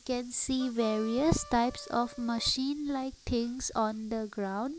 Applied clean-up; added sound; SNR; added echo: none; Harmonica; 18 dB; none.